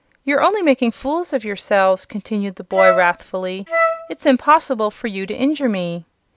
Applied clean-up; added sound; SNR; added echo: none; Wind instrument, woodwind instrument; 3 dB; none.